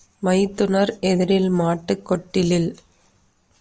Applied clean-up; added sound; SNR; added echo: none; none; none; none.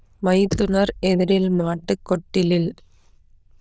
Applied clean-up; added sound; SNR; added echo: neural diffusion model UNIVERSE++.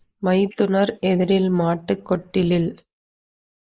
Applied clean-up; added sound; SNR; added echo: neural mask model Resemble Enhance denoiser.